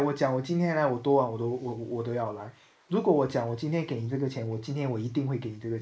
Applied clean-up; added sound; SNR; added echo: neural mask model Resemble Enhance denoiser.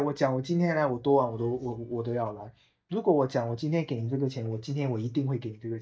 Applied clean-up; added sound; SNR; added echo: neural mask model DeepFilterNet 3.